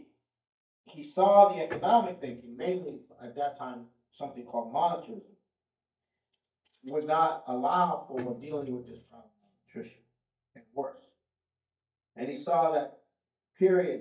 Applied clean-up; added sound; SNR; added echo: neural mask model DeepFilterNet 3.